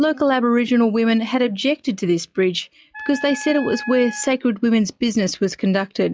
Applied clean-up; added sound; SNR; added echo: classical method log-MMSE.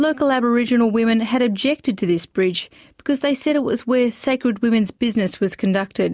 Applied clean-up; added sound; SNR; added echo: none; none; none; none.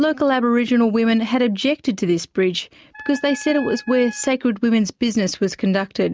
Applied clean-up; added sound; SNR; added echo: neural mask model RNNoise.